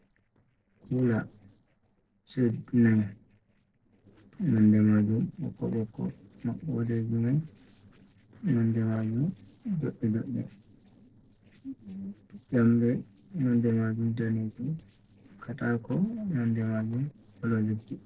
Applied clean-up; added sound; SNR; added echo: neural separator model SepFormer DNS4.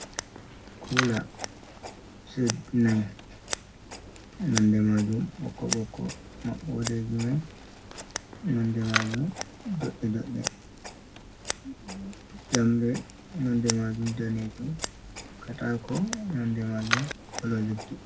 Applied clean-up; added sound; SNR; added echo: none; Scissors; 8 dB; reverberation time 0.4 s.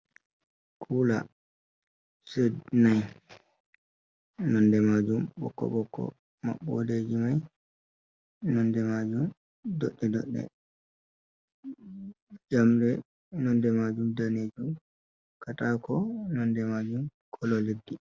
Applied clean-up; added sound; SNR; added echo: none; none; none; none.